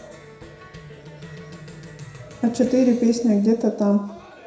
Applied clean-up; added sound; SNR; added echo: none; Cheering; 19 dB; reverberation time 0.7 s.